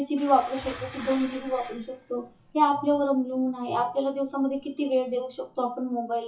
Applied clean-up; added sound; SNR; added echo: classical method WPE with log-MMSE.